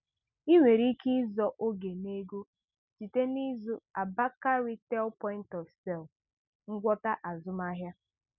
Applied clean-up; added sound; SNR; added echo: none; none; none; none.